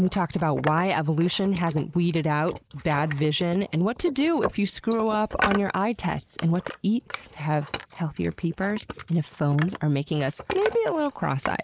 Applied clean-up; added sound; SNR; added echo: neural mask model Resemble Enhance denoiser.